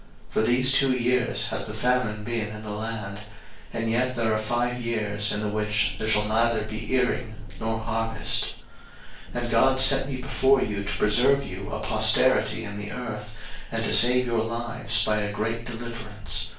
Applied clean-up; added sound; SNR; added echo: none; Engine; 9 dB; reverberation time 0.4 s.